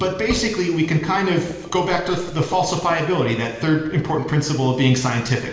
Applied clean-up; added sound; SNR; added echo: none; Engine; 19 dB; reverberation time 1.1 s.